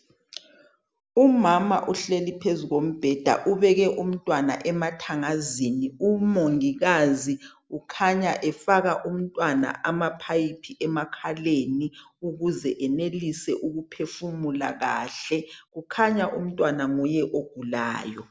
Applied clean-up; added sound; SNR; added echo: none; none; none; none.